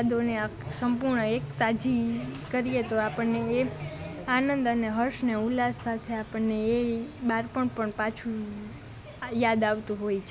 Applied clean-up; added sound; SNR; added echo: none; none; none; none.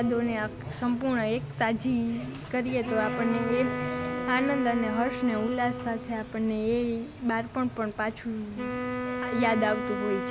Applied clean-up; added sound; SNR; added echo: none; Wind instrument, woodwind instrument; 7 dB; none.